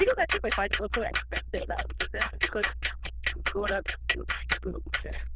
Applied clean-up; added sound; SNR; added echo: neural diffusion model UNIVERSE++.